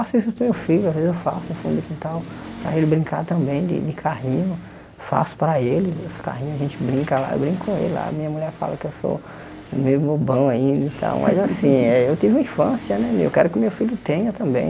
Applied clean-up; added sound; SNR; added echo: none; Accelerating, revving, vroom; 17 dB; none.